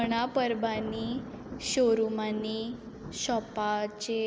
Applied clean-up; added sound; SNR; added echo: none; Thunder; 13 dB; none.